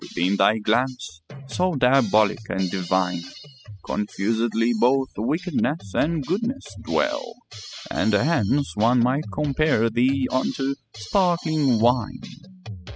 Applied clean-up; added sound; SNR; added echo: classical method spectral subtraction.